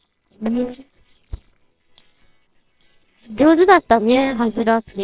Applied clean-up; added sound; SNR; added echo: neural separator model SepFormer WHAMR!.